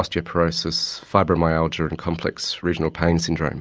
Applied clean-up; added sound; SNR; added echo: none; none; none; none.